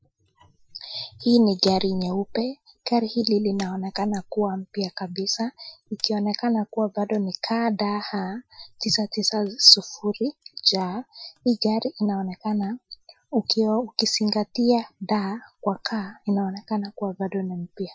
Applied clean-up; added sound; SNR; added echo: classical method Wiener filter.